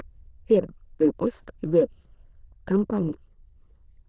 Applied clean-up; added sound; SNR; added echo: neural diffusion model UNIVERSE++.